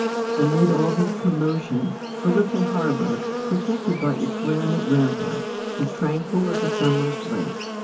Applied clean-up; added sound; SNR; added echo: none; Buzz; 4 dB; reverberation time 0.3 s.